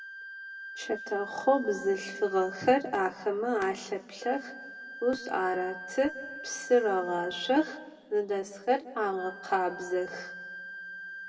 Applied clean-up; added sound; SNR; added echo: none; Wind instrument, woodwind instrument; 13 dB; reverberation time 1.3 s.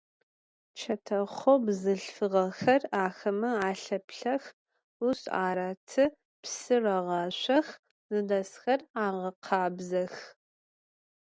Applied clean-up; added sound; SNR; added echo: none; none; none; none.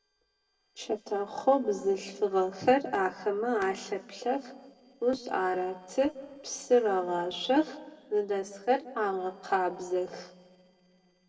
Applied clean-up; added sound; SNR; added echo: neural separator model SepFormer DNS4.